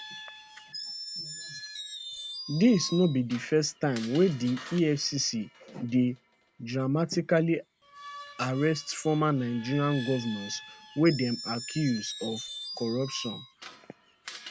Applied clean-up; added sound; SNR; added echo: none; Screech; 14 dB; none.